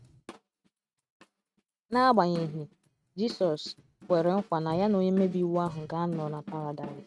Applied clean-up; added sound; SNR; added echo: neural mask model RNNoise.